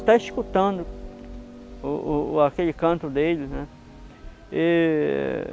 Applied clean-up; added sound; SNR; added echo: none; Harp; 16 dB; none.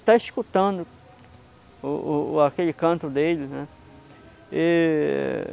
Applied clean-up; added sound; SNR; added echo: none; none; none; none.